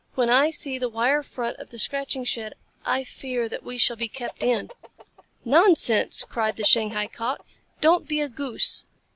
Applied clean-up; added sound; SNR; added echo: none; Chicken, rooster; 17 dB; none.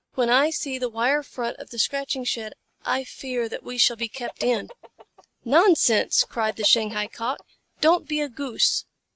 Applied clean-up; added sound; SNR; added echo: neural mask model RNNoise.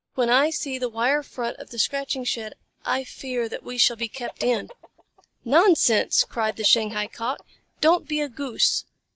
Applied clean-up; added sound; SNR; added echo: neural mask model DeepFilterNet 3.